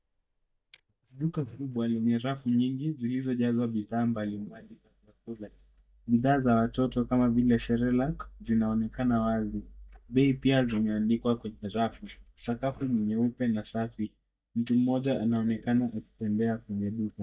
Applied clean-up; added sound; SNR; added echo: neural mask model DeepFilterNet 3.